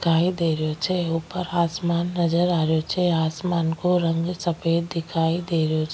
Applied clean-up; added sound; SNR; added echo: none; none; none; none.